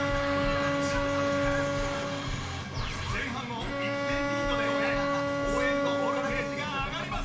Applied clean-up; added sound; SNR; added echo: none; Bowed string instrument; -2 dB; reverberation time 0.4 s.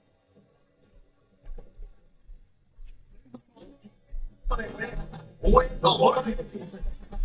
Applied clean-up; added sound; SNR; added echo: neural mask model DeepFilterNet 3.